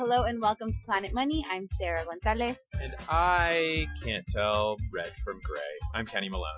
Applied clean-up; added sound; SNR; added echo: classical method Wiener filter.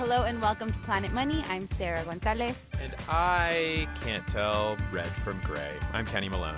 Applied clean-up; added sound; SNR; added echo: none; Bowed string instrument; 17 dB; none.